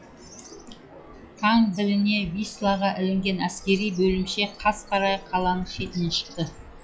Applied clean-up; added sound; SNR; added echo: classical method log-MMSE.